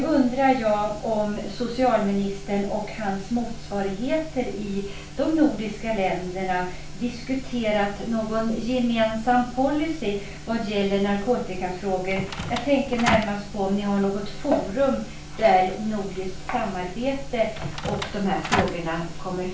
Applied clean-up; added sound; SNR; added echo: none; Door; 5 dB; reverberation time 0.3 s.